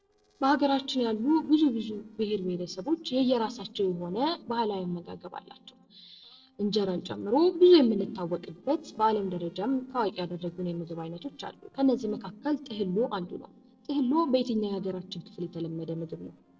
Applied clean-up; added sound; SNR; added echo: neural separator model SepFormer DNS4.